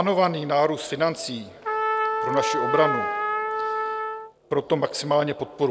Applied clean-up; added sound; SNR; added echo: none; Trumpet; 3 dB; none.